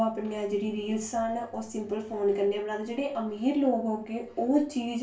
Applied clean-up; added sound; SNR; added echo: none; none; none; reverberation time 0.2 s.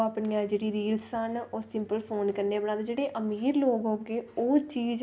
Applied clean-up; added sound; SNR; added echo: none; none; none; none.